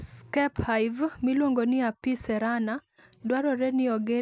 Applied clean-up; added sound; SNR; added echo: none; none; none; none.